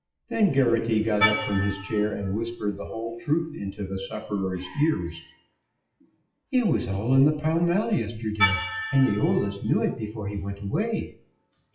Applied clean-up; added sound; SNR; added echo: classical method WPE with log-MMSE.